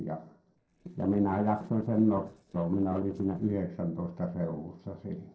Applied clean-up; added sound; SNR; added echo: neural separator model SepFormer DNS4.